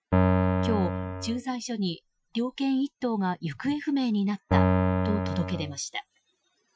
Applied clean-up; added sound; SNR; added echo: classical method Wiener filter.